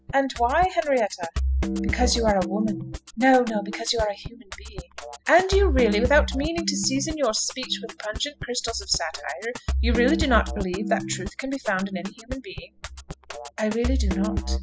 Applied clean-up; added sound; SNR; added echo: classical method spectral subtraction.